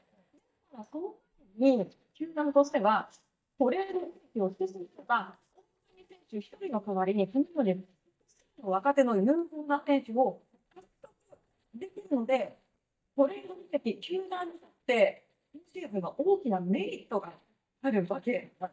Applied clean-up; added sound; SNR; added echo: neural mask model DeepFilterNet 3.